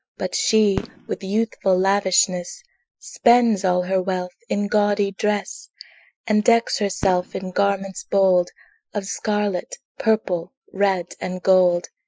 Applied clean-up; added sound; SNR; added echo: classical method Wiener filter.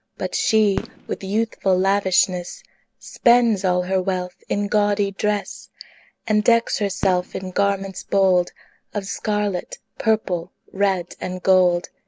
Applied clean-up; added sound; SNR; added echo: none; Fireworks; 18 dB; none.